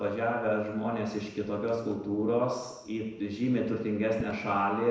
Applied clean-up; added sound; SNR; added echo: neural separator model SepFormer DNS4.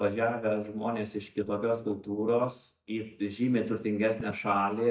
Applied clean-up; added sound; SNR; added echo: neural mask model DeepFilterNet 3.